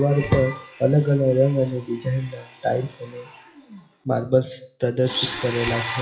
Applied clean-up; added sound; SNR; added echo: classical method WPE with log-MMSE.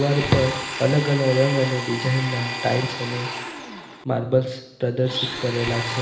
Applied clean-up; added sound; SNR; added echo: none; Domestic sounds, home sounds; 8 dB; reverberation time 1.1 s.